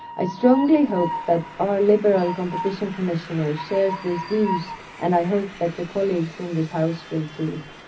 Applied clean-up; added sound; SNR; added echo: none; Train; 12 dB; reverberation time 0.4 s.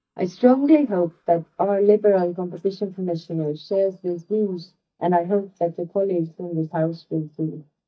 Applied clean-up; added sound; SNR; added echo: neural mask model DeepFilterNet 3.